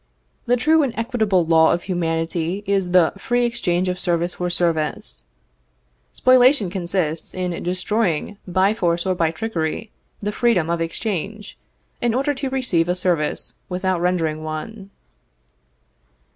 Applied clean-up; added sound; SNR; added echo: none; none; none; none.